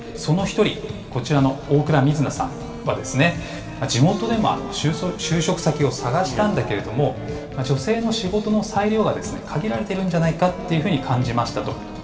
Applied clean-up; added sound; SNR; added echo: none; Wind instrument, woodwind instrument; 17 dB; reverberation time 2.4 s.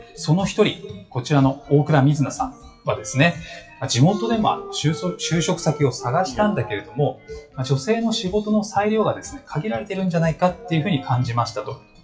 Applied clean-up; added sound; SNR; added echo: classical method WPE with log-MMSE.